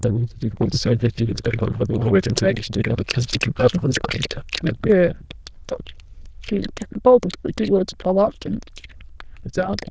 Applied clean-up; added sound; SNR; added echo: neural diffusion model UNIVERSE++.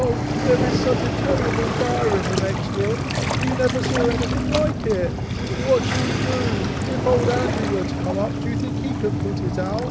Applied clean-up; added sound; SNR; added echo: none; Waves, surf; -2 dB; none.